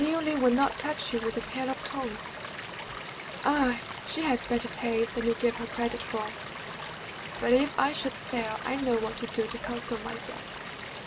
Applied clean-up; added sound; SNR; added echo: none; Stream / Liquid; 8 dB; none.